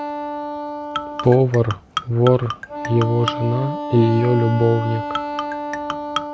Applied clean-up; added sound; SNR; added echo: none; Marimba, xylophone + Wind instrument, woodwind instrument; 7 dB; none.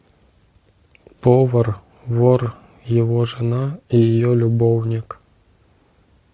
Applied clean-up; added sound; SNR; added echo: none; none; none; none.